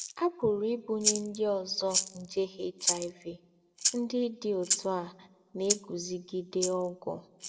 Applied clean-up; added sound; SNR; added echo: none; Rattle (instrument); 3 dB; reverberation time 0.9 s.